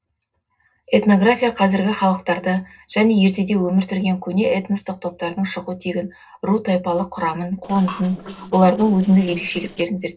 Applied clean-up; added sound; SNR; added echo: neural separator model SepFormer DNS4.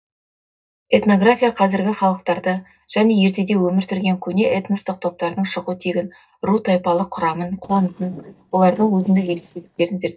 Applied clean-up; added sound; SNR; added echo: neural mask model DeepFilterNet 3.